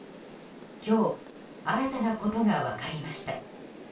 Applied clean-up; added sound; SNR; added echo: none; Rain; 15 dB; reverberation time 0.2 s.